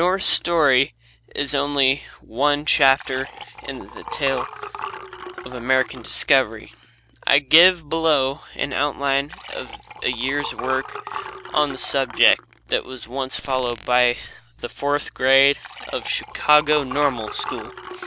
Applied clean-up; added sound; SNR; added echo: none; Glass + Liquid; 14 dB; none.